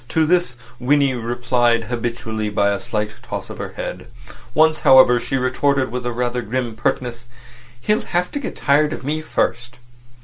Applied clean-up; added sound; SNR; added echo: none; none; none; none.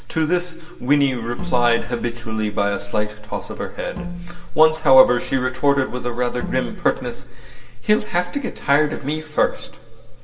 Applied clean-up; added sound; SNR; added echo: none; Bowed string instrument; 14 dB; reverberation time 1.3 s.